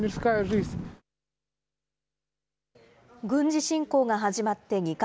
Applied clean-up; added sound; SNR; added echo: none; none; none; none.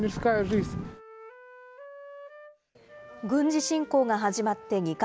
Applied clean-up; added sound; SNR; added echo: none; Wind instrument, woodwind instrument; 19 dB; none.